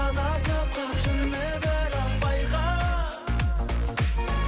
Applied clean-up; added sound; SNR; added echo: none; none; none; none.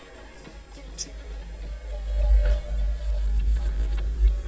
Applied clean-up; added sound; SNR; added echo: neural mask model DeepFilterNet 3.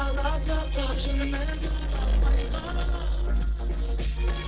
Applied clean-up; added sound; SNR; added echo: neural separator model SepFormer DNS4.